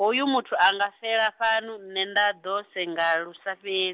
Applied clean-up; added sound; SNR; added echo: none; none; none; none.